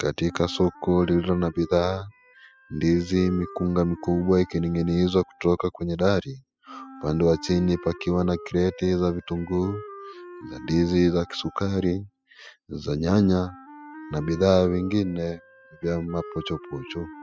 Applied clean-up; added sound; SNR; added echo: classical method spectral subtraction.